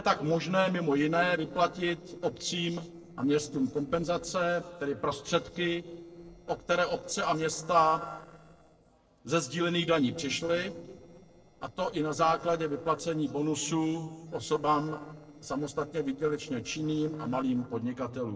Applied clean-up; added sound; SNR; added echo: neural separator model SepFormer DNS4.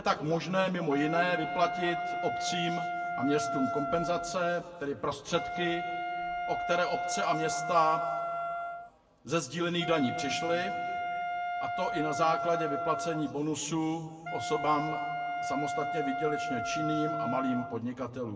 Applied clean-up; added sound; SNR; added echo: none; Wind instrument, woodwind instrument; 3 dB; reverberation time 1.7 s.